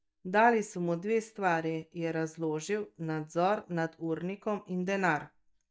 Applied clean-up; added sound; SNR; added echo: neural mask model DeepFilterNet 3.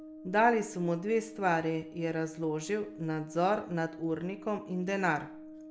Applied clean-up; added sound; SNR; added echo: none; Brass instrument; 15 dB; none.